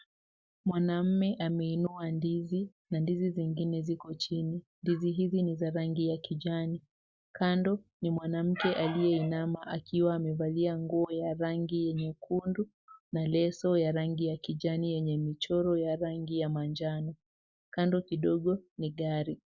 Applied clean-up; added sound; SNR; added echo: none; none; none; none.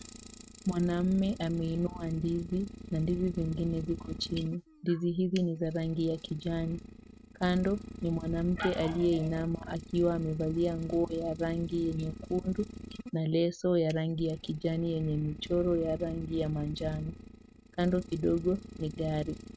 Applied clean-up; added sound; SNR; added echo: neural mask model RNNoise.